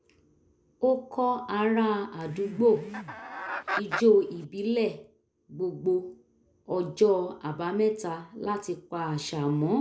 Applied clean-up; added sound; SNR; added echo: none; Chicken, rooster; 8 dB; none.